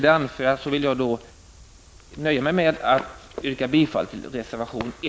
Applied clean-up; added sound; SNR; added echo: none; none; none; none.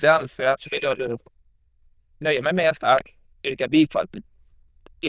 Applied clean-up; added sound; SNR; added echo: neural diffusion model UNIVERSE++.